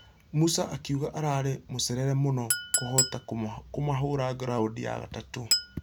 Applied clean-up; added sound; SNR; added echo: none; Chink, clink; 5 dB; none.